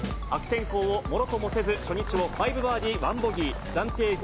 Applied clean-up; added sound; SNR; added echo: none; Snare drum; 18 dB; none.